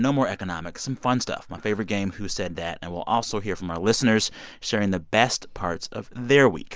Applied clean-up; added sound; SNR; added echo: none; none; none; none.